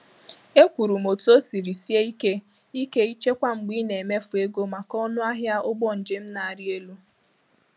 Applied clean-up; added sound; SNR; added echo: none; none; none; none.